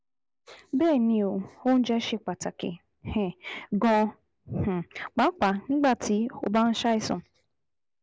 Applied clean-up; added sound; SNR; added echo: none; none; none; none.